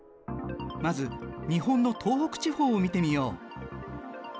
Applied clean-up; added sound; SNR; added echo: none; none; none; none.